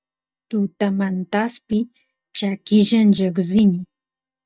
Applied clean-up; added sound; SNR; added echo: neural mask model DeepFilterNet 3.